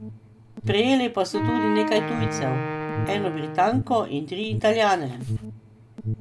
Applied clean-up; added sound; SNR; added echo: none; Alarm + Wind instrument, woodwind instrument; 4 dB; none.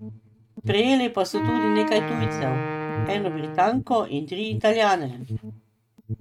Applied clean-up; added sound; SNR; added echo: neural mask model RNNoise.